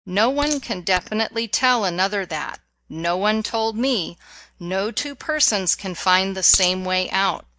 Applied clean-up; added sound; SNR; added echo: neural mask model DeepFilterNet 3.